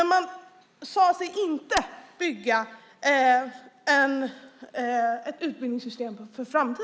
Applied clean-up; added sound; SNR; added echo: none; none; none; none.